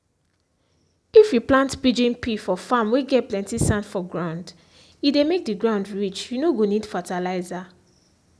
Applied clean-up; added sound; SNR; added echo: none; none; none; none.